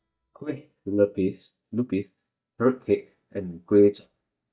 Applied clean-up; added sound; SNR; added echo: neural mask model DeepFilterNet 3.